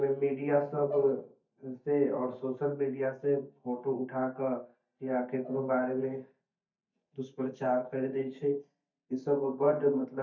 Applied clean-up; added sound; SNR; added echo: neural mask model DeepFilterNet 3.